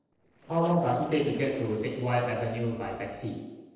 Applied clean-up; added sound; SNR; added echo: neural separator model SepFormer DNS4.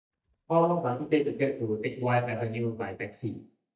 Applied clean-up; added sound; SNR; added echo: neural mask model DeepFilterNet 3.